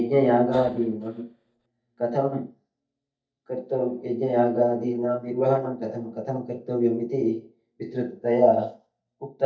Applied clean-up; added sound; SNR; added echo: neural mask model DeepFilterNet 3.